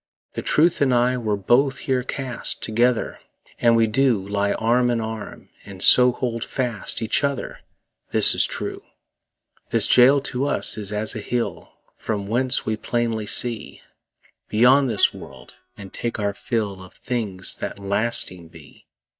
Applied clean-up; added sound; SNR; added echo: neural mask model DeepFilterNet 3.